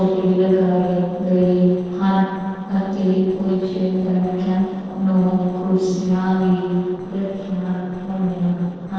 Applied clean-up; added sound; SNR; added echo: neural separator model SepFormer DNS4.